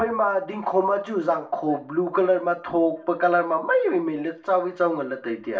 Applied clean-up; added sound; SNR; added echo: none; none; none; reverberation time 0.4 s.